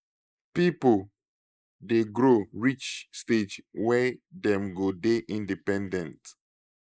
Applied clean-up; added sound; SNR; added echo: neural mask model Resemble Enhance denoiser.